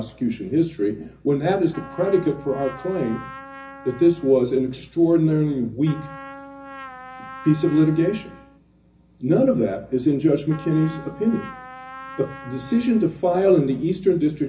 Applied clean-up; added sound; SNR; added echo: none; Trumpet; 18 dB; reverberation time 0.4 s.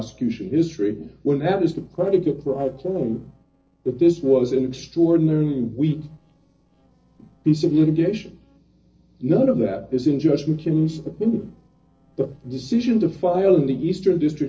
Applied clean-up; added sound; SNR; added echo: neural separator model SepFormer DNS4.